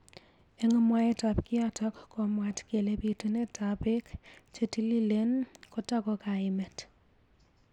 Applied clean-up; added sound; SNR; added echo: none; none; none; none.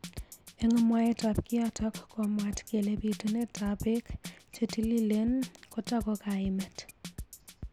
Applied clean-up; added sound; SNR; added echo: none; Drum kit; 14 dB; none.